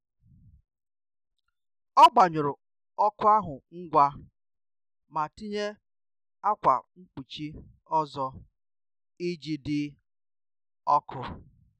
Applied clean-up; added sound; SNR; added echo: none; none; none; none.